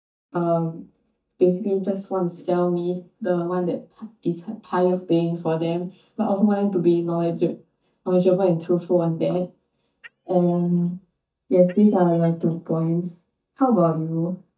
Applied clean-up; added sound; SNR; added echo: neural mask model DeepFilterNet 3.